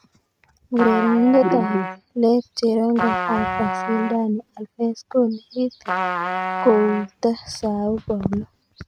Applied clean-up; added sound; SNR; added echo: neural mask model RNNoise.